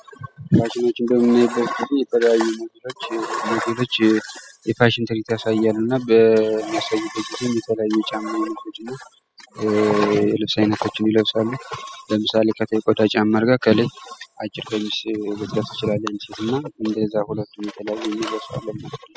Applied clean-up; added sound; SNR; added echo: classical method spectral subtraction.